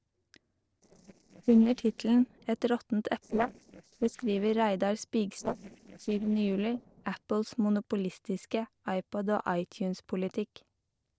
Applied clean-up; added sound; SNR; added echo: neural separator model SepFormer DNS4.